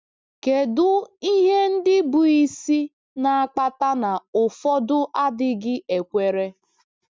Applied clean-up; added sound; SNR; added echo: none; none; none; none.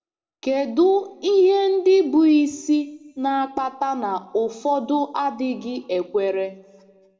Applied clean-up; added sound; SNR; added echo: none; none; none; reverberation time 1.3 s.